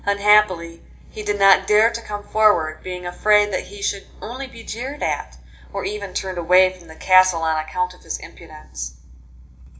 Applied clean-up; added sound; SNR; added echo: none; none; none; reverberation time 0.4 s.